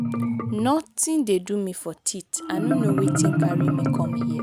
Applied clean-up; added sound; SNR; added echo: none; Marimba, xylophone; -2 dB; none.